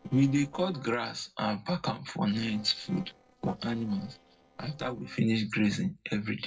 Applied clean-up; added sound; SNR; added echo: neural separator model SepFormer DNS4.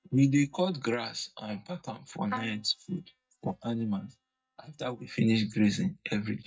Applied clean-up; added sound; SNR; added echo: neural mask model DeepFilterNet 3.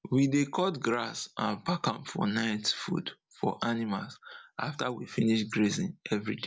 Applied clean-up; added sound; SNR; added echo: none; none; none; none.